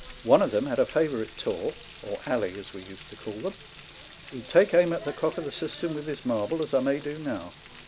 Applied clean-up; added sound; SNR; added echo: none; Frying (food); 15 dB; none.